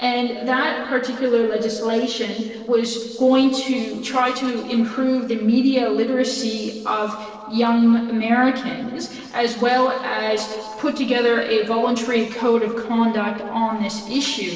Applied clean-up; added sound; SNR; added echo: neural separator model SepFormer DNS4.